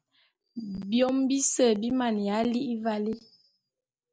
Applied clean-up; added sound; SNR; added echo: none; none; none; none.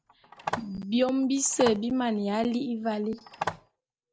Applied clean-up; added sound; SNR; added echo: none; Telephone; 10 dB; none.